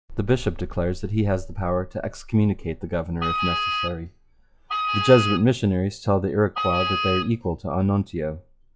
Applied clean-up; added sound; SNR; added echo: classical method log-MMSE.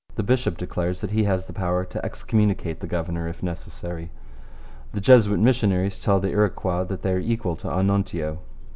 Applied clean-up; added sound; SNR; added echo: none; none; none; none.